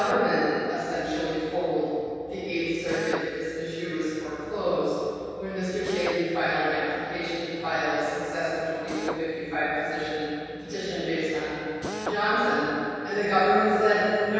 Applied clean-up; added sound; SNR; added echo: none; Drill; 15 dB; reverberation time 2.2 s.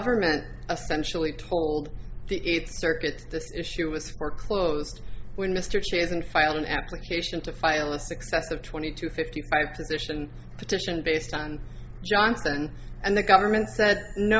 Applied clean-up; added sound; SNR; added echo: none; none; none; none.